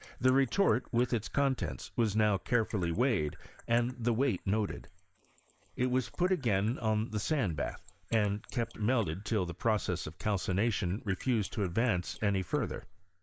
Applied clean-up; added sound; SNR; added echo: neural mask model Resemble Enhance denoiser.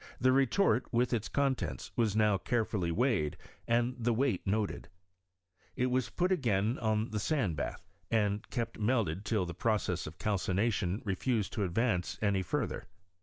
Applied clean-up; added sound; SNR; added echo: none; none; none; none.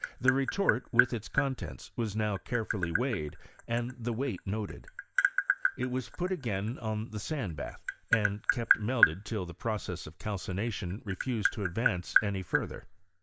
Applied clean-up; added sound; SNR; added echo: none; Tap; 2 dB; none.